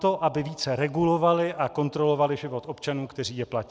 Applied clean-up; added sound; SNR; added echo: none; none; none; none.